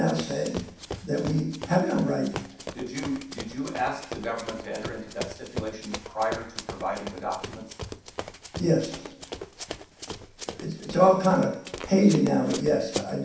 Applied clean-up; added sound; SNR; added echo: none; Run; 11 dB; reverberation time 0.7 s.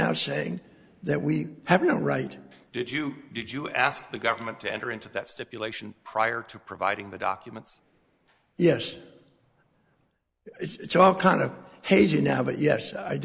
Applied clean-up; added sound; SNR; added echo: none; none; none; none.